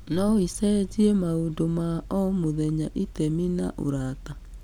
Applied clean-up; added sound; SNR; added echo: none; none; none; none.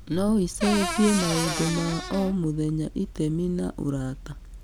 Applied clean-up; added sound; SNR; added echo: none; Cupboard open or close / Door; 5 dB; none.